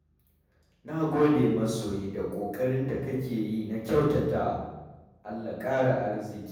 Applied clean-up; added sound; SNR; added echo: none; none; none; reverberation time 1.1 s.